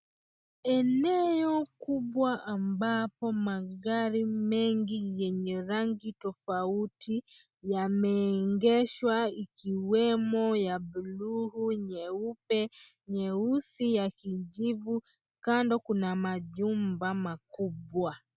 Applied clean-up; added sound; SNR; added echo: none; none; none; none.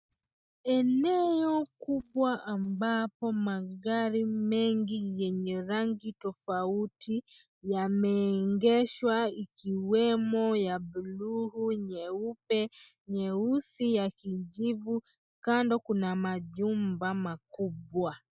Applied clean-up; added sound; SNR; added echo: neural mask model DeepFilterNet 3.